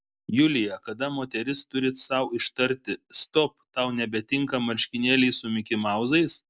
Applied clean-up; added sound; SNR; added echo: none; none; none; none.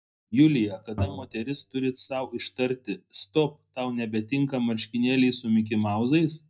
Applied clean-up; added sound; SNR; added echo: neural mask model DeepFilterNet 3.